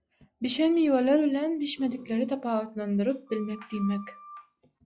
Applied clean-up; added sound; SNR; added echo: classical method log-MMSE.